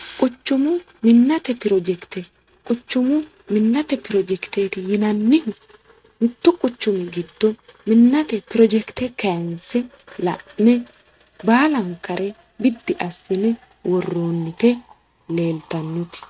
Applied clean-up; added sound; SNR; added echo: neural mask model RNNoise.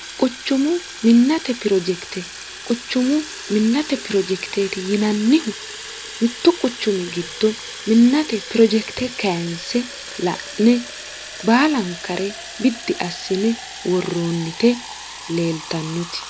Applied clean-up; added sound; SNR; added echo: none; Fill (with liquid) / Water tap, faucet; 13 dB; none.